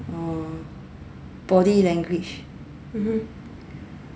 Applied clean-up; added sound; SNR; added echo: none; none; none; none.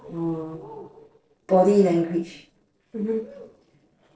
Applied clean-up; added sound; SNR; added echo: neural separator model SepFormer DNS4.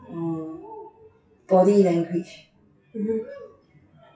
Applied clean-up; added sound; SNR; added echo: classical method WPE with log-MMSE.